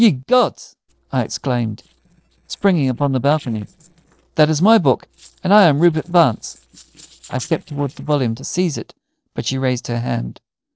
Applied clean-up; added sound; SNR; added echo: neural separator model SepFormer DNS4.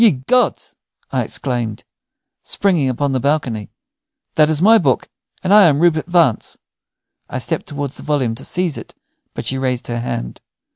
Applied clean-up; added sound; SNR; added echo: none; none; none; none.